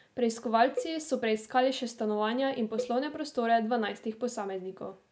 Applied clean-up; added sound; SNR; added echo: none; Cowbell; 13 dB; none.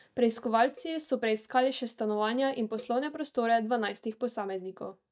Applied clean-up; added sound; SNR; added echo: neural mask model DeepFilterNet 3.